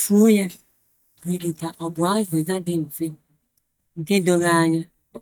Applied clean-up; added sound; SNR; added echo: neural mask model DeepFilterNet 3.